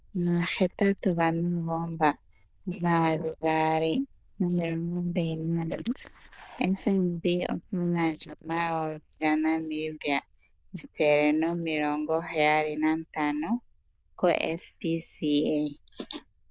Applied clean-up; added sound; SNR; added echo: neural diffusion model UNIVERSE++.